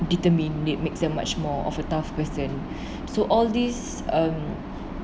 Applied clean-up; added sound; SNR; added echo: none; none; none; none.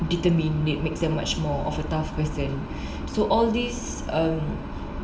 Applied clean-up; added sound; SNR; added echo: none; none; none; reverberation time 1.2 s.